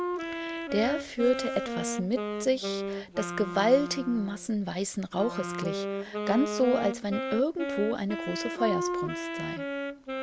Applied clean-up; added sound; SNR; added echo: none; Wind instrument, woodwind instrument; 4 dB; none.